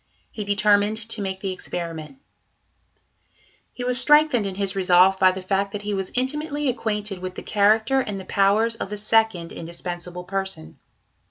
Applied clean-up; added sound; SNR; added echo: none; none; none; none.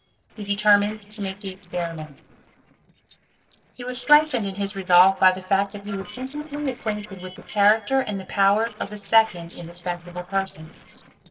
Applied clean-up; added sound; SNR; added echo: neural separator model SepFormer DNS4.